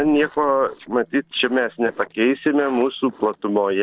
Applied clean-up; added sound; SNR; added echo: neural separator model SepFormer DNS4.